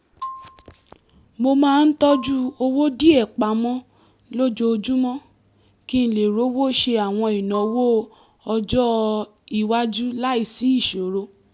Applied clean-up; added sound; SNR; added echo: none; Marimba, xylophone; 18 dB; none.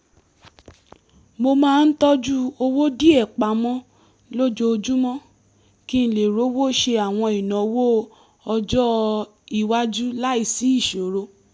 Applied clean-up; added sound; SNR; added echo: none; none; none; none.